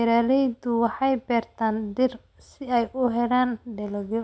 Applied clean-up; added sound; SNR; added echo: none; none; none; none.